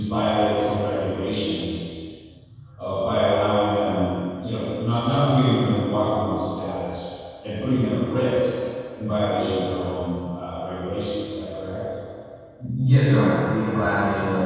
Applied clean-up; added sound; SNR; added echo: none; none; none; reverberation time 2.1 s.